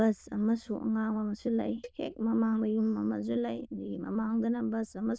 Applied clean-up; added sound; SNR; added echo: neural diffusion model UNIVERSE++.